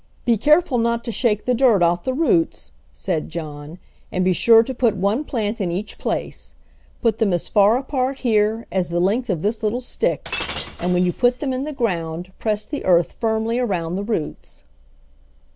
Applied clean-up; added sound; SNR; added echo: none; Shatter; 13 dB; none.